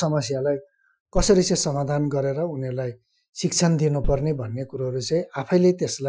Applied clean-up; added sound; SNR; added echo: classical method Wiener filter.